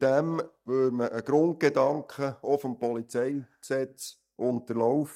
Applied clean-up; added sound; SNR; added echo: neural mask model DeepFilterNet 3.